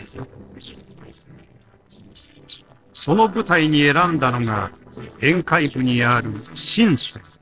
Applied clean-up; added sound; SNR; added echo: neural separator model SepFormer DNS4.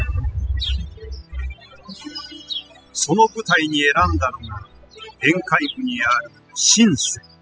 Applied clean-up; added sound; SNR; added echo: classical method spectral subtraction.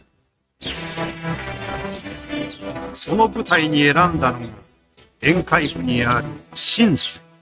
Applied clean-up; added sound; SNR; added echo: neural mask model RNNoise.